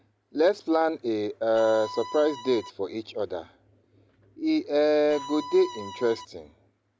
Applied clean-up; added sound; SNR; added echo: none; Bowed string instrument; 12 dB; none.